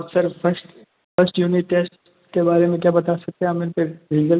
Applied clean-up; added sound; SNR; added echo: none; none; none; none.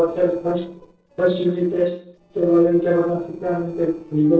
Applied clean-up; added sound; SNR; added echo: neural separator model SepFormer DNS4.